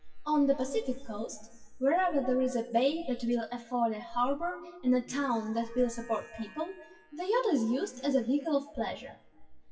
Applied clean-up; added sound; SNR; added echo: classical method WPE with log-MMSE.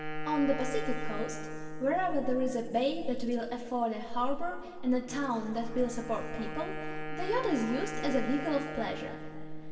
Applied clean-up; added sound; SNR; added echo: none; Wind instrument, woodwind instrument; 11 dB; reverberation time 2.7 s.